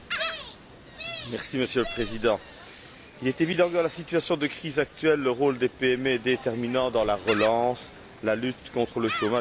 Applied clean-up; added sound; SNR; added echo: none; Gull, seagull; 11 dB; none.